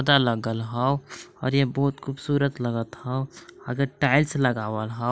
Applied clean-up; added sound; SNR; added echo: none; none; none; none.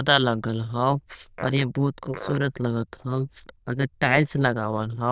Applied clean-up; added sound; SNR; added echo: neural diffusion model UNIVERSE++.